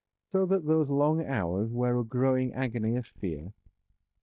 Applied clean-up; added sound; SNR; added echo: neural mask model DeepFilterNet 3.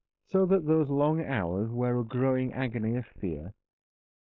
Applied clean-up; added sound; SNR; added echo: neural mask model Resemble Enhance denoiser.